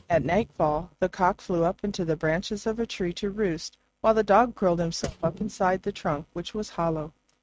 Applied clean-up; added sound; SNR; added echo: neural mask model RNNoise.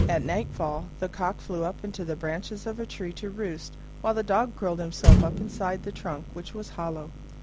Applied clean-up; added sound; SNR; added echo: none; Motor vehicle (road); -2 dB; none.